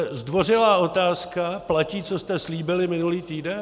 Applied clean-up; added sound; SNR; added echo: none; none; none; none.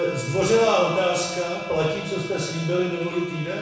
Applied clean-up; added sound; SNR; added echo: none; Bowed string instrument; 12 dB; reverberation time 1.0 s.